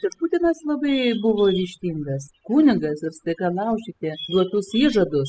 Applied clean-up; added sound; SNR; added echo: classical method spectral subtraction.